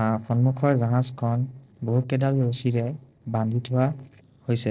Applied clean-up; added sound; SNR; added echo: neural separator model SepFormer DNS4.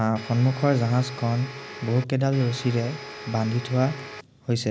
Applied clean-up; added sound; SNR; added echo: none; Domestic sounds, home sounds; 14 dB; none.